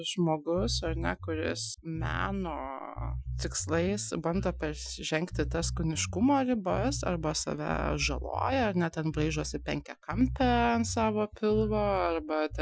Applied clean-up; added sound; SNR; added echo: classical method Wiener filter.